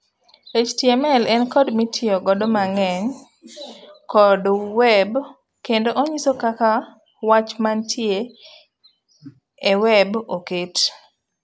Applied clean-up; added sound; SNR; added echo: none; none; none; none.